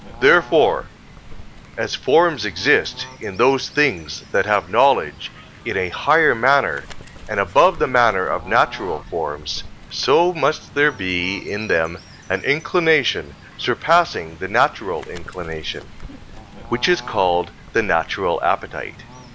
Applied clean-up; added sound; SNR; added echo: none; Bird / Fowl; 18 dB; none.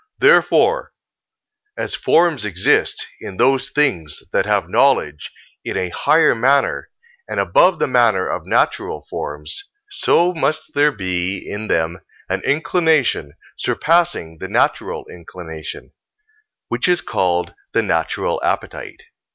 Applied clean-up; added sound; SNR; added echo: none; none; none; none.